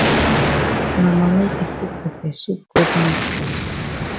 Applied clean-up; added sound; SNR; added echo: none; Explosion; -1 dB; none.